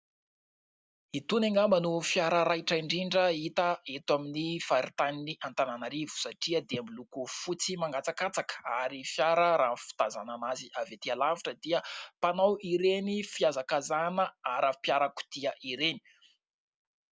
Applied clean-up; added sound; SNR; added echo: none; none; none; none.